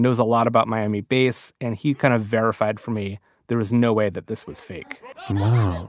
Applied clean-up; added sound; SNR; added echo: none; none; none; none.